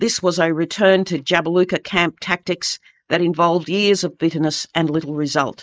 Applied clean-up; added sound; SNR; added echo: neural mask model Resemble Enhance denoiser.